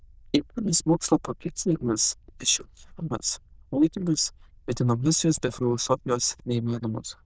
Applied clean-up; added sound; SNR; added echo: neural diffusion model UNIVERSE++.